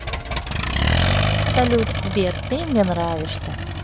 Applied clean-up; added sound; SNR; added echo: none; Accelerating, revving, vroom; -1 dB; none.